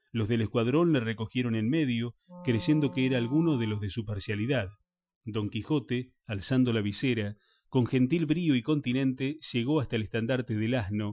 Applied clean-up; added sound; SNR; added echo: classical method Wiener filter.